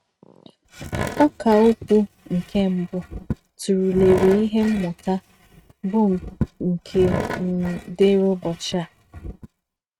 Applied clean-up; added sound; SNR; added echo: neural mask model RNNoise.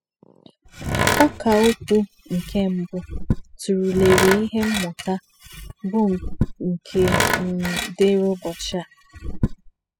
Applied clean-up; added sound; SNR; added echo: classical method spectral subtraction.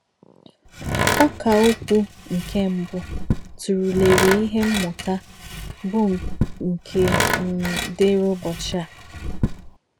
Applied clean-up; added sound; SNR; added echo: none; Tools; 4 dB; none.